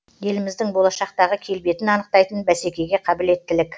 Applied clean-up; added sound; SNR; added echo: none; none; none; none.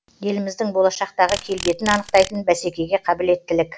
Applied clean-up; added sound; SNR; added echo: none; Insect; 13 dB; none.